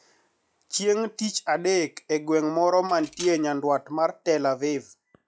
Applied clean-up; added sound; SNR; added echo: classical method log-MMSE.